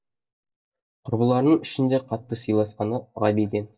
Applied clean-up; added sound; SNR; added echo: neural mask model DeepFilterNet 3.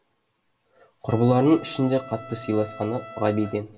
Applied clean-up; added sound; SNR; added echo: none; Trumpet; 18 dB; reverberation time 2.7 s.